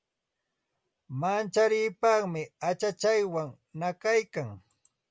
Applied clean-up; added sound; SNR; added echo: none; none; none; none.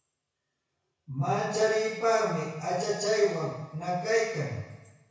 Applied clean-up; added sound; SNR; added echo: none; none; none; reverberation time 1.1 s.